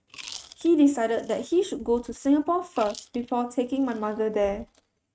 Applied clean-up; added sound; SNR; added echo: neural mask model RNNoise.